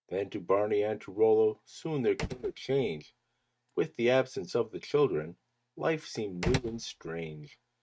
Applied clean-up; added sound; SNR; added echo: neural mask model RNNoise.